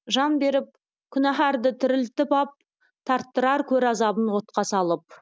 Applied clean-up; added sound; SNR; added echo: none; none; none; none.